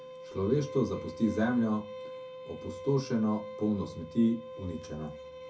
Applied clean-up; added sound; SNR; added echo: none; Bowed string instrument; 12 dB; reverberation time 0.3 s.